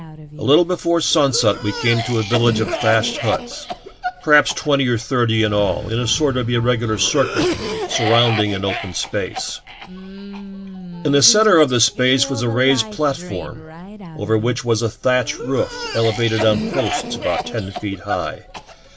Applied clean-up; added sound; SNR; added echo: none; Cough; 9 dB; none.